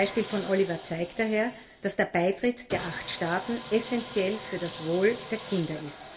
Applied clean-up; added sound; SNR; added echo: none; Sawing; 14 dB; reverberation time 0.7 s.